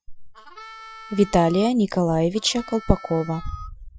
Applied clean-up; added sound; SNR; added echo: classical method Wiener filter.